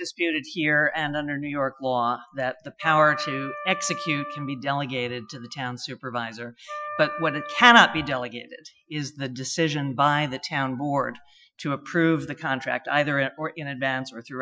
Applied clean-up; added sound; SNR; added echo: classical method Wiener filter.